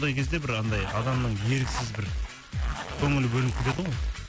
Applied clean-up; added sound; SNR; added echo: none; Zipper (clothing); 11 dB; none.